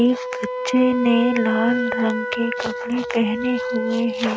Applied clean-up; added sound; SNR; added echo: none; Wind instrument, woodwind instrument; 5 dB; none.